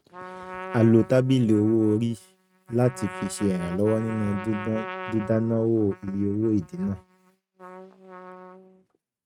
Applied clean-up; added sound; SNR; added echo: neural mask model RNNoise.